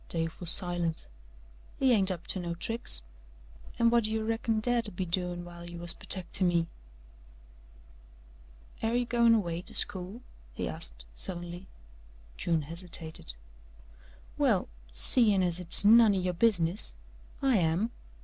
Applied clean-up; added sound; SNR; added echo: none; none; none; none.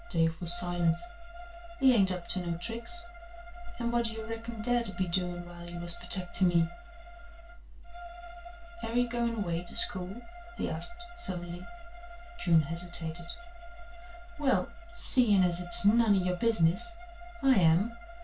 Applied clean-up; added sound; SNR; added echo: none; Bowed string instrument; 18 dB; reverberation time 0.2 s.